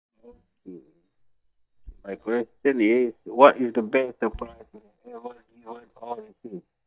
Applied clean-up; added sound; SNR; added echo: neural mask model DeepFilterNet 3.